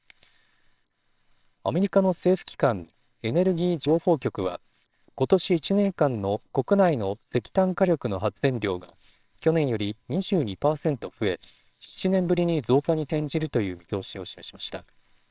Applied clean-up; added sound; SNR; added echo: neural separator model SepFormer WHAMR!.